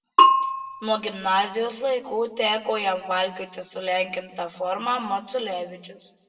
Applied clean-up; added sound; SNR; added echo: none; Bell / Percussion; -3 dB; reverberation time 0.9 s.